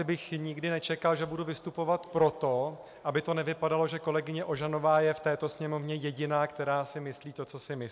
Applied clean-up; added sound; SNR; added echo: none; none; none; none.